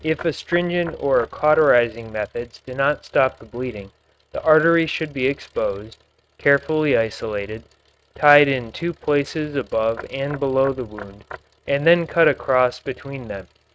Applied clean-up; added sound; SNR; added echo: neural mask model RNNoise.